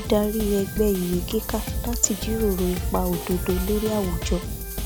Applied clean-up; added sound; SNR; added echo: none; Drum kit; 4 dB; none.